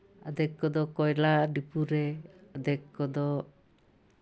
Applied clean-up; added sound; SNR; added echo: none; none; none; none.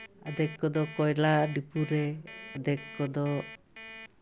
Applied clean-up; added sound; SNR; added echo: none; Alarm; 16 dB; none.